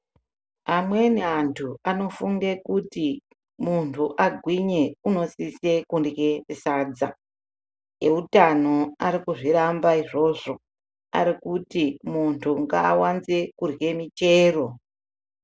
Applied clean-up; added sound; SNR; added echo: none; none; none; none.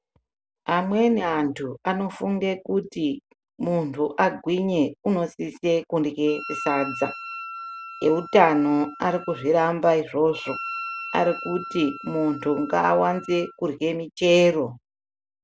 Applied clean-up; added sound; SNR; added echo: none; Wind instrument, woodwind instrument; 13 dB; none.